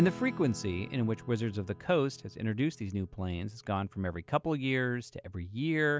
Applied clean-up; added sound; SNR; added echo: none; Acoustic guitar / Strum; 18 dB; none.